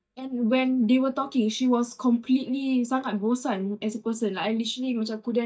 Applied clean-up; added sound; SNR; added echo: neural mask model DeepFilterNet 3.